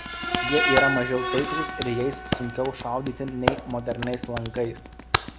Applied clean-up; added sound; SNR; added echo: none; Hands + Screech; 0 dB; none.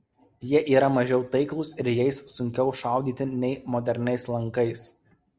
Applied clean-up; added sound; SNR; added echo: none; none; none; none.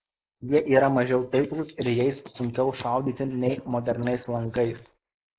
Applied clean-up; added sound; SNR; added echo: neural mask model Resemble Enhance denoiser.